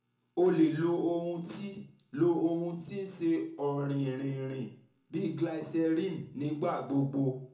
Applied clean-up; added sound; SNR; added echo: none; none; none; reverberation time 0.6 s.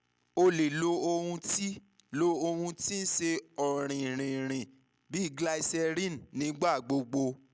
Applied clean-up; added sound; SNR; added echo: none; none; none; none.